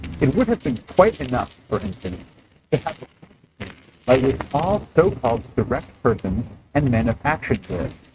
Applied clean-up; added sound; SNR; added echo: neural mask model RNNoise.